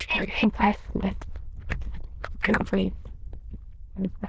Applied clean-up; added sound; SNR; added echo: neural diffusion model UNIVERSE++.